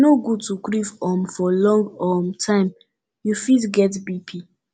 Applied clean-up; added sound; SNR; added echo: none; none; none; none.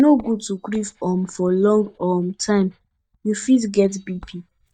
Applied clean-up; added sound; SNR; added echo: neural mask model DeepFilterNet 3.